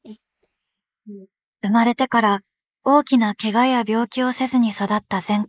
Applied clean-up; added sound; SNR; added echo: neural mask model Resemble Enhance denoiser.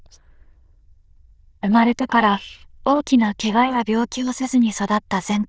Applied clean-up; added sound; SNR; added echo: neural diffusion model UNIVERSE++.